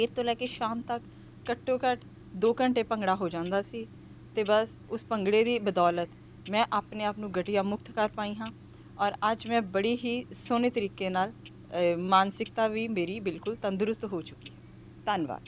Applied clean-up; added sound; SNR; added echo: none; Clock; 18 dB; none.